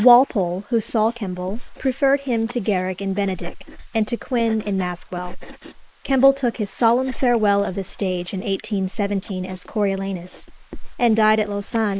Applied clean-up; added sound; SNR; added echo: neural mask model Resemble Enhance denoiser.